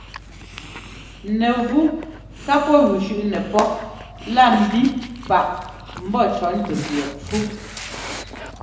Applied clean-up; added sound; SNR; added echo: none; Dog; 13 dB; reverberation time 0.9 s.